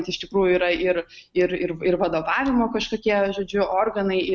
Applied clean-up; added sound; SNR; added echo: none; none; none; none.